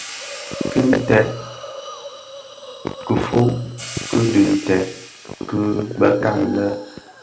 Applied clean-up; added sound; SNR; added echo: none; Hiss + Hi-hat; 14 dB; none.